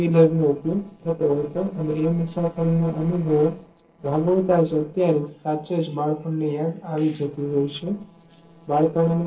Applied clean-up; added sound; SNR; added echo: neural separator model SepFormer DNS4.